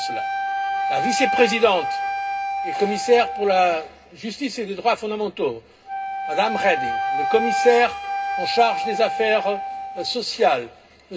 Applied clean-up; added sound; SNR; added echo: none; Wind instrument, woodwind instrument; 4 dB; reverberation time 0.2 s.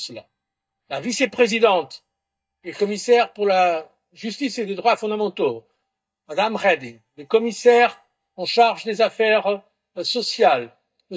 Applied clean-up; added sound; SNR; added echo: neural mask model DeepFilterNet 3.